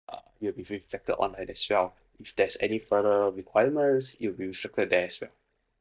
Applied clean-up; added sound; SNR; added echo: neural mask model DeepFilterNet 3.